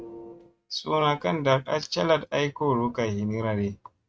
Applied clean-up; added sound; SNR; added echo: neural mask model RNNoise.